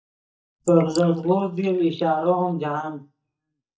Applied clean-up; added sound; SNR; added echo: neural mask model DeepFilterNet 3.